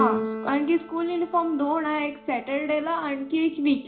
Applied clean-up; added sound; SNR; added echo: none; Keyboard (musical); 9 dB; reverberation time 0.4 s.